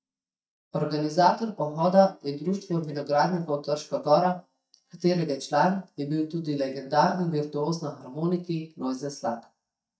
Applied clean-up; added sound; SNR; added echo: neural mask model DeepFilterNet 3.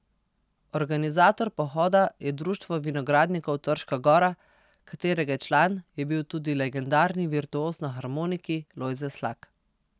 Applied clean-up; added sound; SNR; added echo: none; none; none; none.